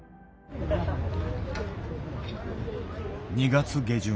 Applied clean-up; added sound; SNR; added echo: none; none; none; none.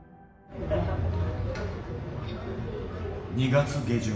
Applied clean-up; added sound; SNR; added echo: none; none; none; reverberation time 1.1 s.